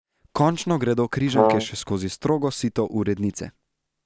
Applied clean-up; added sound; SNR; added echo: none; Brass instrument; -3 dB; none.